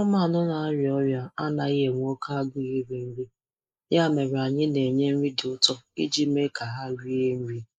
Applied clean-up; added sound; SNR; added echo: neural mask model Resemble Enhance denoiser.